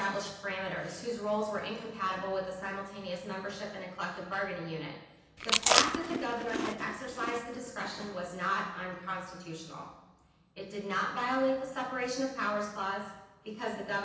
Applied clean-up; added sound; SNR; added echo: none; Chewing, mastication; -3 dB; reverberation time 0.9 s.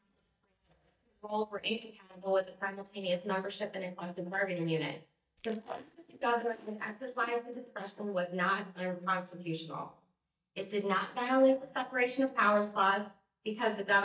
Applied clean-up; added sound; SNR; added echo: neural mask model DeepFilterNet 3.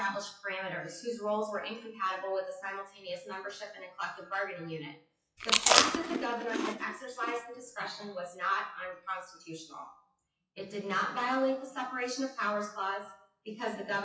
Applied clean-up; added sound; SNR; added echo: classical method WPE with log-MMSE.